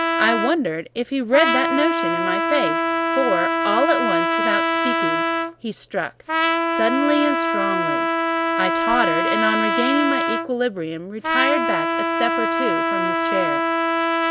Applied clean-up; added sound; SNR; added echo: none; Trumpet; -3 dB; none.